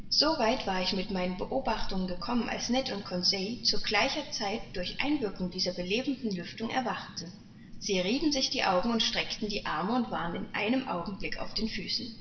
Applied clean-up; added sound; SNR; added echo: none; Fire; 19 dB; reverberation time 1.6 s.